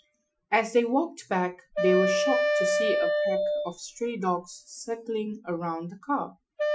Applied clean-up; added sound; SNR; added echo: classical method Wiener filter.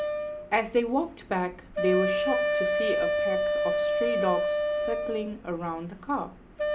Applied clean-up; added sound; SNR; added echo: none; Wind instrument, woodwind instrument; -2 dB; none.